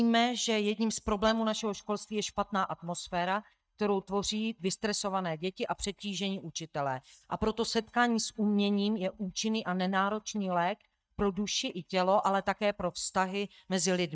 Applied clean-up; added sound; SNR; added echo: neural mask model DeepFilterNet 3.